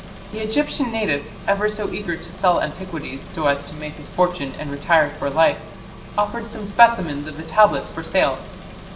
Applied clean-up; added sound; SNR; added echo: none; Engine; 15 dB; reverberation time 0.6 s.